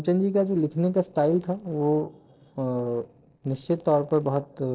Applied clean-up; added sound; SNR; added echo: neural separator model SepFormer DNS4.